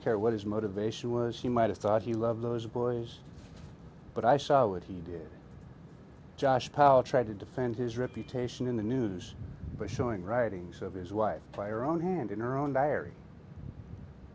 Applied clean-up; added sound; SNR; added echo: none; none; none; none.